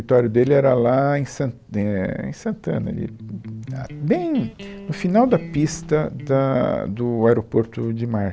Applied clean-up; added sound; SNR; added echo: none; Electric guitar; 14 dB; none.